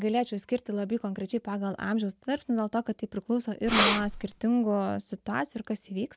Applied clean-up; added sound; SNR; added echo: none; Breathing; -1 dB; none.